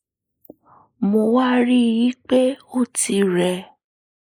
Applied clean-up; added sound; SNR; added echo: neural mask model Resemble Enhance denoiser.